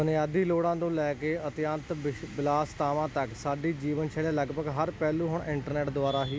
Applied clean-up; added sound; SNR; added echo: none; none; none; none.